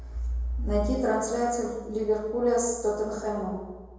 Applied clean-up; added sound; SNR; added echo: none; none; none; reverberation time 1.2 s.